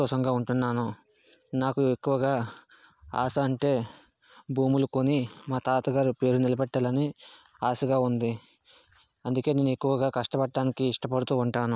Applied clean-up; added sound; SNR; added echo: none; none; none; none.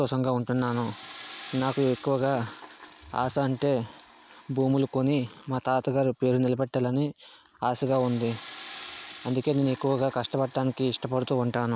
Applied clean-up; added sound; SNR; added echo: none; Toilet flush / Water; 18 dB; none.